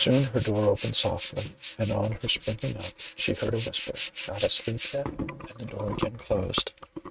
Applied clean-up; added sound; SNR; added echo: neural mask model RNNoise.